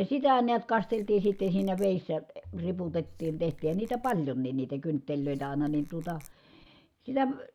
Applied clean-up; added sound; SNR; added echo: none; Squeak / Tools; 17 dB; none.